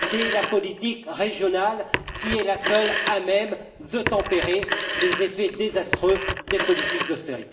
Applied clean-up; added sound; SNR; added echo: none; Telephone; 3 dB; reverberation time 0.9 s.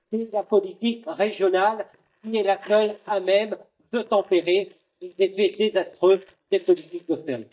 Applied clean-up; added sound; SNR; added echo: neural mask model DeepFilterNet 3.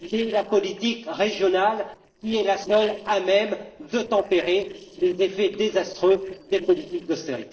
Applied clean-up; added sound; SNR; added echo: neural separator model SepFormer DNS4.